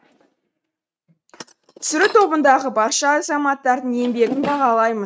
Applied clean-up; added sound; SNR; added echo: neural mask model RNNoise.